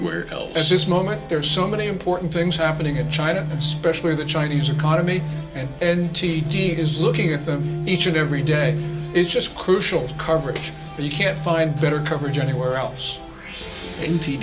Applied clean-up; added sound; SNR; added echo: none; Tambourine; 13 dB; reverberation time 0.2 s.